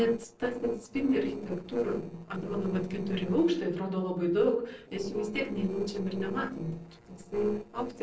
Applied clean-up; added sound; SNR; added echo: neural separator model SepFormer DNS4.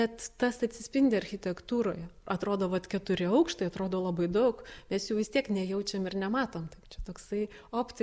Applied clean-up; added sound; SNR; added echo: none; none; none; none.